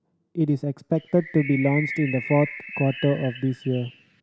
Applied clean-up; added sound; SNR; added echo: none; Bird; 11 dB; none.